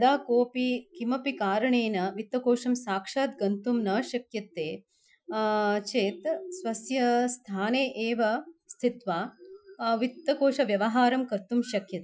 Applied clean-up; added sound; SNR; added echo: classical method Wiener filter.